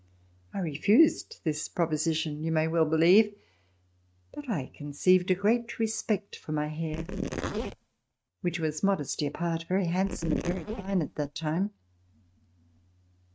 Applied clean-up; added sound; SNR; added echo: neural mask model RNNoise.